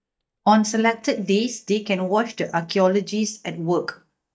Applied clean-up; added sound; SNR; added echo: neural mask model DeepFilterNet 3.